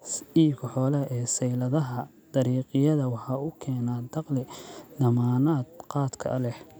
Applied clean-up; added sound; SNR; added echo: none; none; none; none.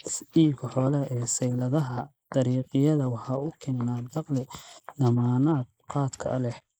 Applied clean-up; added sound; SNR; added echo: neural mask model Resemble Enhance denoiser.